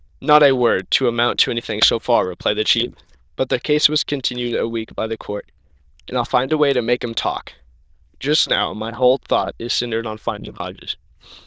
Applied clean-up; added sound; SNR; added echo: neural diffusion model UNIVERSE++.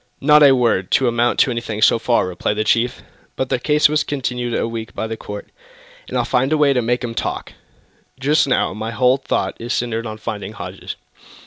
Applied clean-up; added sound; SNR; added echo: none; none; none; none.